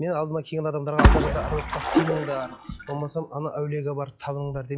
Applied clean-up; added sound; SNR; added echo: classical method log-MMSE.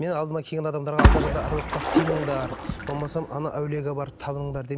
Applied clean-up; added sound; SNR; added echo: none; Splash, splatter; -3 dB; none.